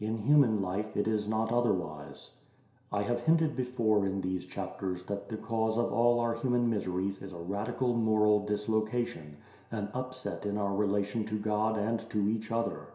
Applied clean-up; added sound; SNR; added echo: none; none; none; reverberation time 0.7 s.